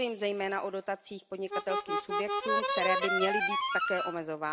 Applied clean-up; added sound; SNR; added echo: none; Harmonica; -3 dB; none.